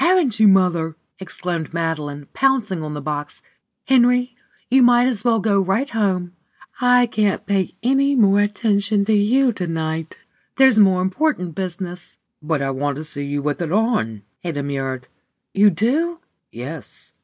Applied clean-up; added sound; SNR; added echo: none; none; none; none.